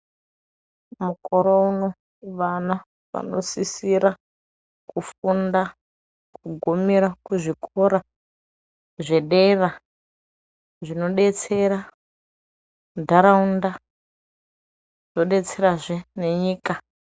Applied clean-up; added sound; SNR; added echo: none; none; none; none.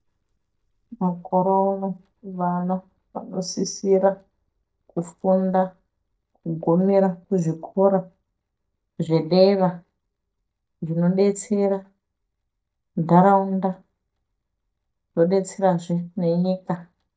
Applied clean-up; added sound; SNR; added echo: neural mask model DeepFilterNet 3.